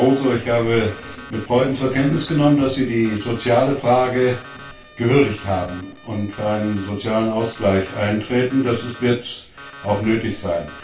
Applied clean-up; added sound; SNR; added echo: none; Alarm; 18 dB; reverberation time 0.2 s.